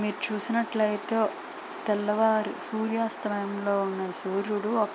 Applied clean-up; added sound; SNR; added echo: none; none; none; none.